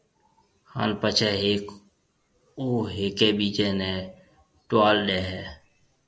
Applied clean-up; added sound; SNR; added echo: none; none; none; none.